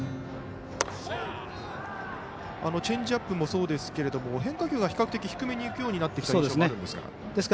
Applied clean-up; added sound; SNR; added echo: none; Acoustic guitar / Strum; 18 dB; none.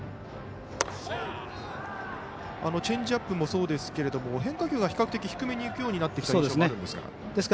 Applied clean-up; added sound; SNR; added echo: none; none; none; none.